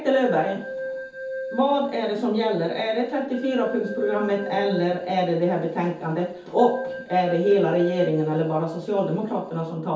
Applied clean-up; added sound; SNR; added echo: none; Keyboard (musical); 11 dB; reverberation time 0.6 s.